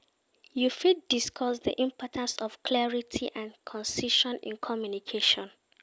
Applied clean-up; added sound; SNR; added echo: none; none; none; none.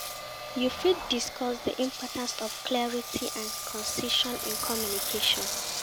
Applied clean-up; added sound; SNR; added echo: none; Engine; 4 dB; none.